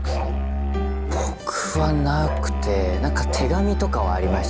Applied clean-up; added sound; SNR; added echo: none; Musical instrument; -2 dB; none.